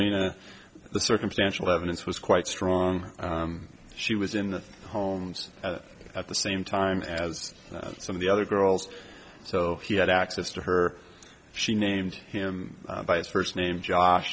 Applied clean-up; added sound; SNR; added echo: none; none; none; none.